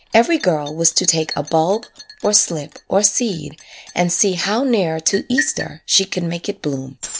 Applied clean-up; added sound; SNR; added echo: none; Liquid; 15 dB; none.